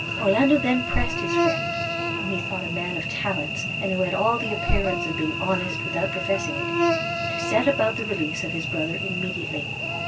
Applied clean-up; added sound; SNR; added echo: none; Cricket / Buzz; 1 dB; reverberation time 0.2 s.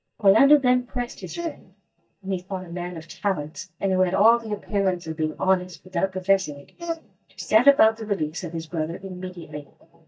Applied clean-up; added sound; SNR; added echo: neural mask model DeepFilterNet 3.